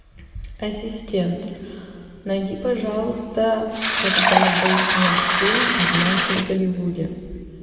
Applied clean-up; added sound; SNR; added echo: none; Fill (with liquid); -3 dB; reverberation time 2.6 s.